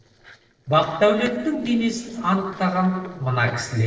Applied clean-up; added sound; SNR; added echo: neural separator model SepFormer DNS4.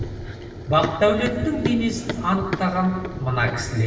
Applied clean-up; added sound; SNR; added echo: none; Run; 7 dB; reverberation time 1.3 s.